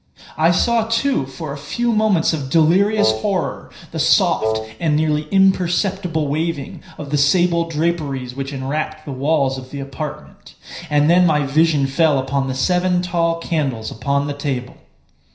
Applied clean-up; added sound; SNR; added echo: none; Wind instrument, woodwind instrument; 4 dB; reverberation time 0.5 s.